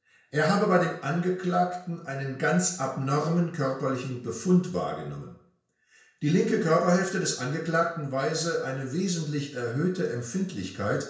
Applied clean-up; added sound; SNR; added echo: none; none; none; reverberation time 0.5 s.